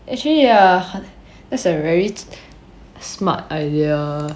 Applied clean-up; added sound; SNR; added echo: none; none; none; none.